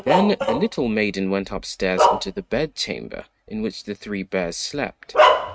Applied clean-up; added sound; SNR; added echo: neural mask model RNNoise.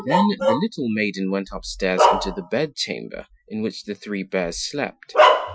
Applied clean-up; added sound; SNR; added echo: classical method Wiener filter.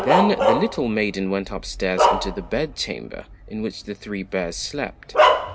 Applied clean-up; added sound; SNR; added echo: none; Bark; -2 dB; none.